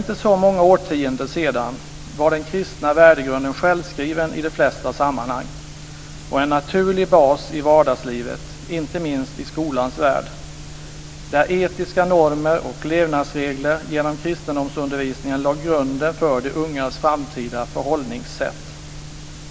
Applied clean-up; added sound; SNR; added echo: none; none; none; none.